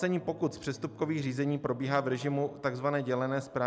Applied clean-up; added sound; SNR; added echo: none; Electric guitar; 20 dB; none.